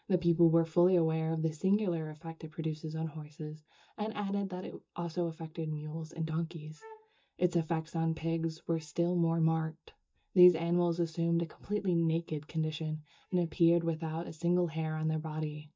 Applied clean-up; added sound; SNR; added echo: neural mask model DeepFilterNet 3.